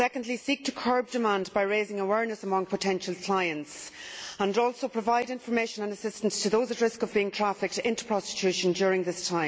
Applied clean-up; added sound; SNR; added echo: none; none; none; none.